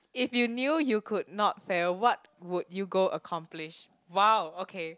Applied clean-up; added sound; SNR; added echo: none; none; none; none.